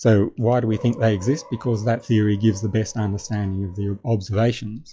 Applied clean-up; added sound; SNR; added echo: classical method log-MMSE.